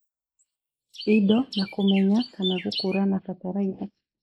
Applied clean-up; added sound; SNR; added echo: neural mask model Resemble Enhance denoiser.